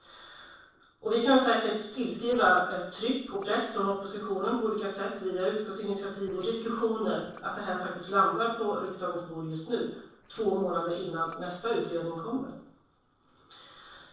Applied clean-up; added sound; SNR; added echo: neural separator model SepFormer DNS4.